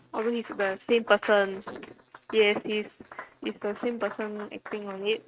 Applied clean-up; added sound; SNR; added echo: neural mask model RNNoise.